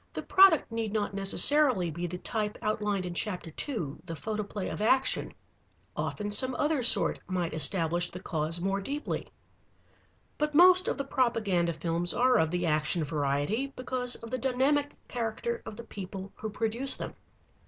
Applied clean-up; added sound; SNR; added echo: none; none; none; none.